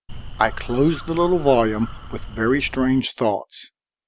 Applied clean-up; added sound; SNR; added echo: none; Crow; 11 dB; none.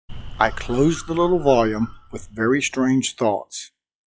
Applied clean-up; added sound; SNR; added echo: classical method log-MMSE.